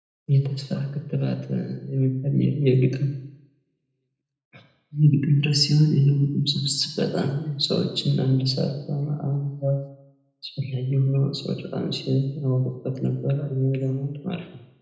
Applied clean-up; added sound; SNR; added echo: none; none; none; reverberation time 0.8 s.